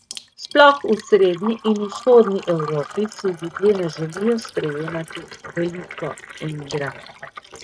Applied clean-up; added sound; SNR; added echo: neural mask model RNNoise.